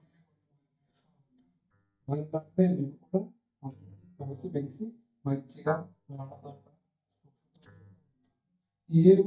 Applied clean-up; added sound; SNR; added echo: neural mask model DeepFilterNet 3.